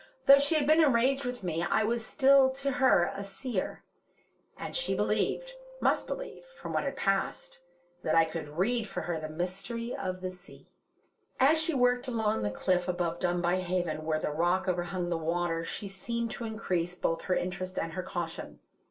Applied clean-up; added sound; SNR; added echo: neural separator model SepFormer DNS4.